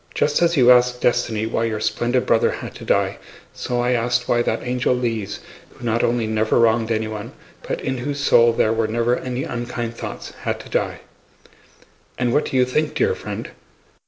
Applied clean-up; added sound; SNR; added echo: none; none; none; none.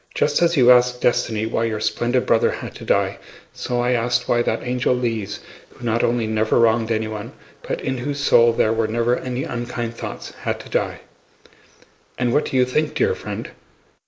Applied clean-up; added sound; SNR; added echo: neural mask model Resemble Enhance denoiser.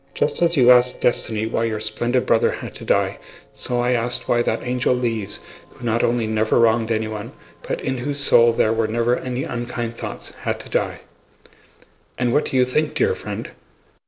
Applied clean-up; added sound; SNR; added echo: neural separator model SepFormer DNS4.